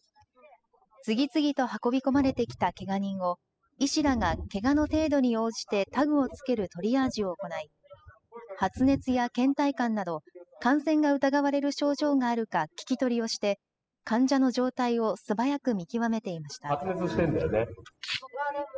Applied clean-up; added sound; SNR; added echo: classical method spectral subtraction.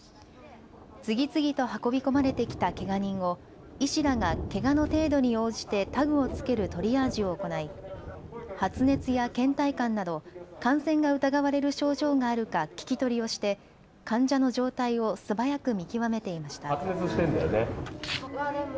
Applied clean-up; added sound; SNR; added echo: none; Thunder; 14 dB; none.